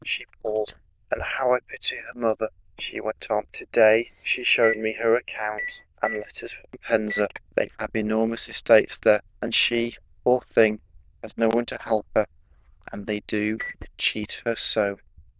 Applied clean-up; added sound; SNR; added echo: neural diffusion model UNIVERSE++.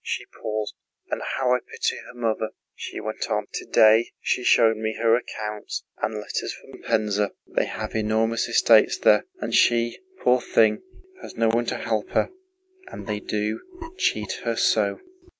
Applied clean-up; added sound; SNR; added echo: none; none; none; none.